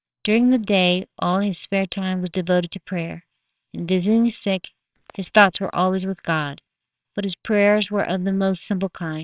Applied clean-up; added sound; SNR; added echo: neural separator model SepFormer WHAMR!.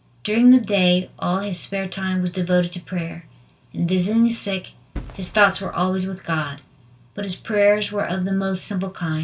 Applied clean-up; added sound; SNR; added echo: none; Fireworks; 16 dB; reverberation time 0.2 s.